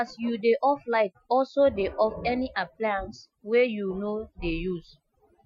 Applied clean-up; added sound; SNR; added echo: classical method Wiener filter.